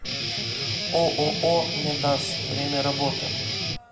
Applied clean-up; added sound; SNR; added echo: none; Guitar; 1 dB; reverberation time 0.9 s.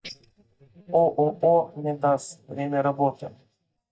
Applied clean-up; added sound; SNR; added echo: neural mask model DeepFilterNet 3.